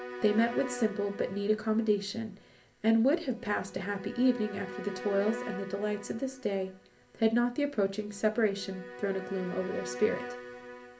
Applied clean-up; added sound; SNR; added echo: none; Bowed string instrument; 12 dB; reverberation time 0.3 s.